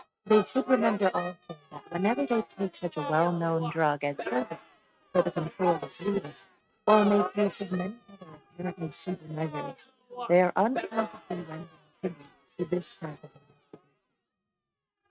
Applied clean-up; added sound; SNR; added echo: neural mask model RNNoise.